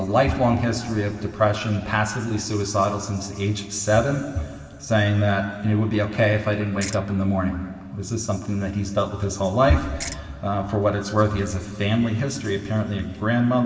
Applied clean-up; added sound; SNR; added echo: none; Ratchet, pawl; 12 dB; reverberation time 2.5 s.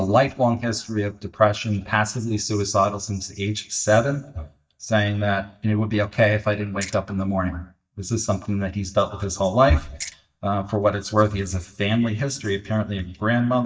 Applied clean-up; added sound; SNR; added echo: neural mask model DeepFilterNet 3.